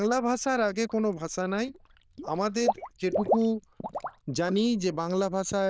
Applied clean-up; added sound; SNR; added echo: neural diffusion model UNIVERSE++.